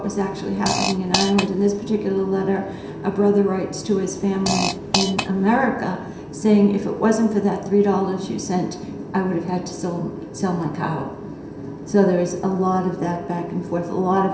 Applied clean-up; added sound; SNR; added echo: none; Fart; 6 dB; reverberation time 0.7 s.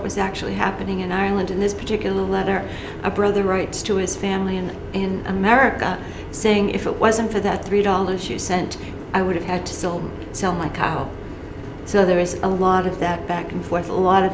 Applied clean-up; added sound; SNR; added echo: none; none; none; none.